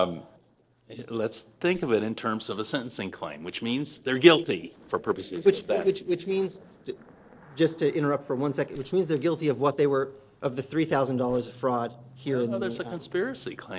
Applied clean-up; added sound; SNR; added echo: neural separator model SepFormer DNS4.